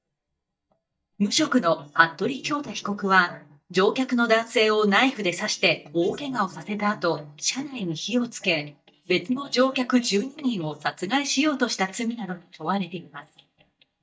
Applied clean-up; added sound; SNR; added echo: neural mask model DeepFilterNet 3.